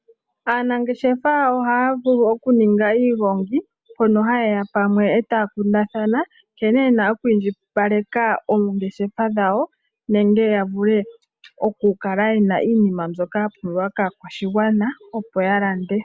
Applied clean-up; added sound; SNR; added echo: none; none; none; none.